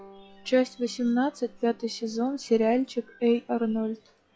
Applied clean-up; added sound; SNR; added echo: classical method log-MMSE.